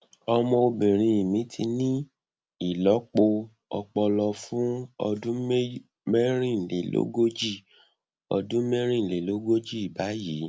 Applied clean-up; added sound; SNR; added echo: none; none; none; none.